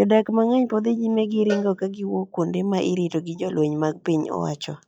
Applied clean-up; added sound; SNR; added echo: classical method log-MMSE.